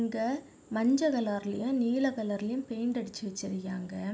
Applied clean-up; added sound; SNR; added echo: none; none; none; none.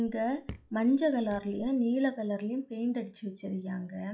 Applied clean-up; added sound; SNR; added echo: classical method log-MMSE.